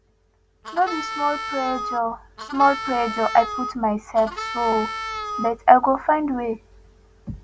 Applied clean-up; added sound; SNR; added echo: none; Harmonica; 8 dB; none.